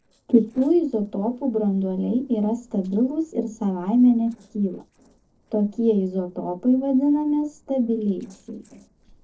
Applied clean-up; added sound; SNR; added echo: neural separator model SepFormer DNS4.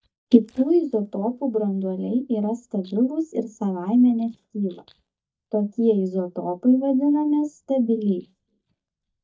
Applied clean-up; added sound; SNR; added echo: neural mask model DeepFilterNet 3.